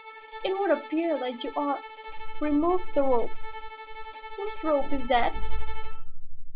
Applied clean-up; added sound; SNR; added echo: none; Bowed string instrument; 18 dB; none.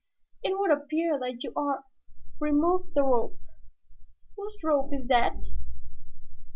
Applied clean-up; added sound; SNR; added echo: none; none; none; none.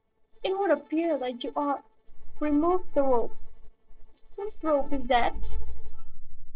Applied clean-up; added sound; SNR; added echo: neural separator model SepFormer DNS4.